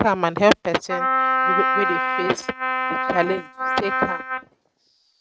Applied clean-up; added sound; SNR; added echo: neural mask model RNNoise.